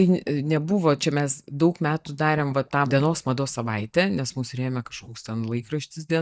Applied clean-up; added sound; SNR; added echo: neural mask model DeepFilterNet 3.